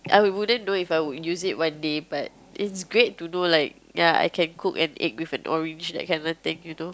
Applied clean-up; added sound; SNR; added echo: none; none; none; none.